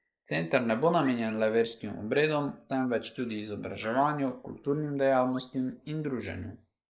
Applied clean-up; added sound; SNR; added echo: neural mask model Resemble Enhance denoiser.